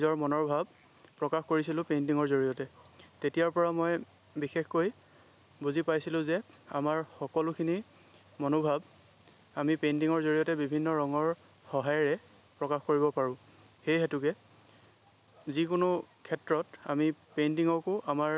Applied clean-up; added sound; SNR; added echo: none; none; none; none.